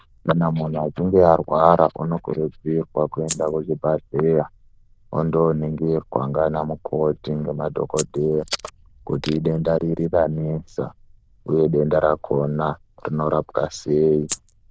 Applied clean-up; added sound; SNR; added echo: neural diffusion model UNIVERSE++.